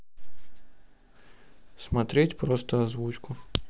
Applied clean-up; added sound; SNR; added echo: none; none; none; none.